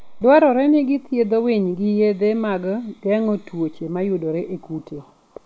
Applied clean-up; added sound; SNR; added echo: none; none; none; none.